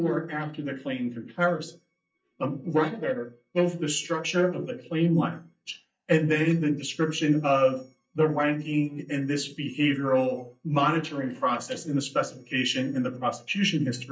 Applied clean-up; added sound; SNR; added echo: neural mask model DeepFilterNet 3.